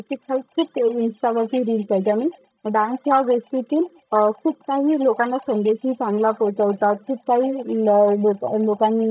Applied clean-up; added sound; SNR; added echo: neural mask model DeepFilterNet 3.